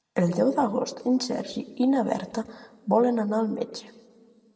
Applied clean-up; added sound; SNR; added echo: none; none; none; reverberation time 1.4 s.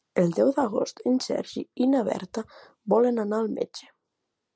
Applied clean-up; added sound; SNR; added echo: none; none; none; none.